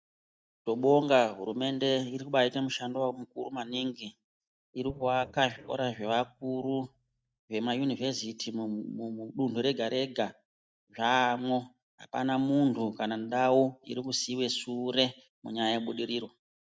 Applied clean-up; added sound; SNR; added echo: neural mask model DeepFilterNet 3.